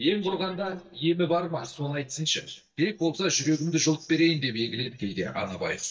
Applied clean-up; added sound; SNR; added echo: neural mask model DeepFilterNet 3.